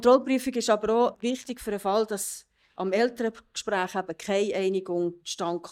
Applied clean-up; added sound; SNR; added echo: neural mask model DeepFilterNet 3.